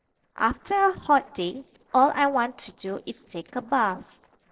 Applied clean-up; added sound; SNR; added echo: neural separator model SepFormer DNS4.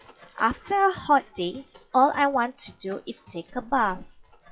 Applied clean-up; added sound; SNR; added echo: classical method WPE with log-MMSE.